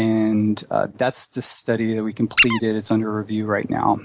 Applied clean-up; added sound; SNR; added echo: neural mask model Resemble Enhance denoiser.